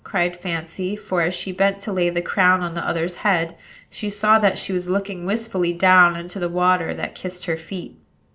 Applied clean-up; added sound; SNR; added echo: none; none; none; none.